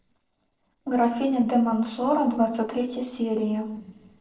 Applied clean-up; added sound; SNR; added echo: neural separator model SepFormer DNS4.